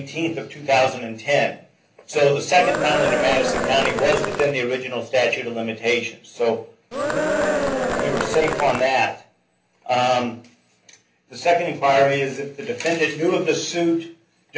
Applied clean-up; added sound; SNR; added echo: none; Cheering; 0 dB; reverberation time 0.3 s.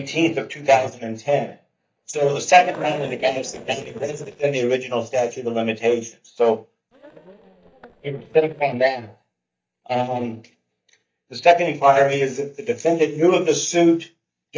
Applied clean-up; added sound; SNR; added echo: neural mask model DeepFilterNet 3.